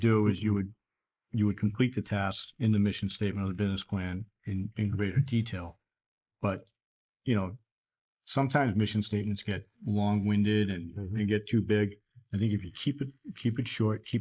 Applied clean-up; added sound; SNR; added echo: neural mask model Resemble Enhance denoiser.